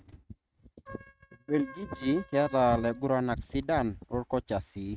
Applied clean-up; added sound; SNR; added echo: neural mask model RNNoise.